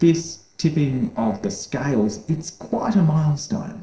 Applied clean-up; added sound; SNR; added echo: neural separator model SepFormer DNS4.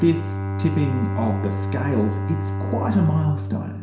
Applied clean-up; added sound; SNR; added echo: none; Bowed string instrument; 2 dB; reverberation time 0.7 s.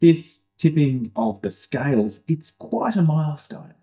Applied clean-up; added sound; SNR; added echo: neural mask model DeepFilterNet 3.